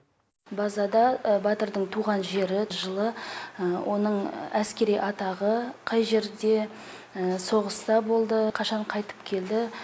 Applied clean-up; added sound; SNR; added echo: none; none; none; none.